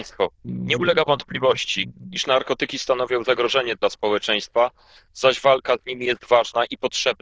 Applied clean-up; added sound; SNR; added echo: neural diffusion model UNIVERSE++.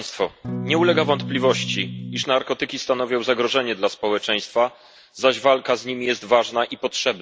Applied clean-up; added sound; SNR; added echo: none; Electric guitar / Strum; 7 dB; none.